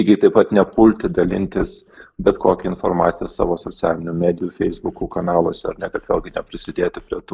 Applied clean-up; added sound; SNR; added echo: neural mask model Resemble Enhance denoiser.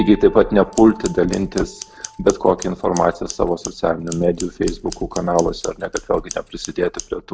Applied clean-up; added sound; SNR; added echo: none; Scissors + Piano; 17 dB; none.